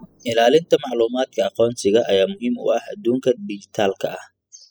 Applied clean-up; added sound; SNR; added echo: classical method spectral subtraction.